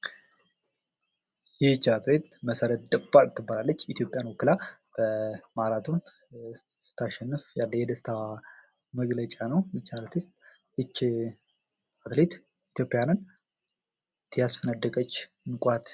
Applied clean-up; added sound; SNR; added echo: none; none; none; none.